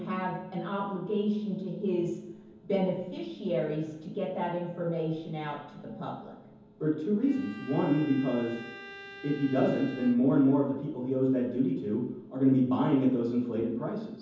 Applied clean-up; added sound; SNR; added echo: none; Bowed string instrument; 17 dB; reverberation time 0.9 s.